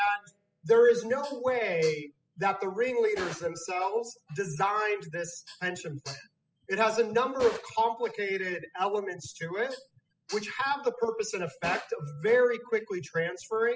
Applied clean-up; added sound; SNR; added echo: classical method spectral subtraction.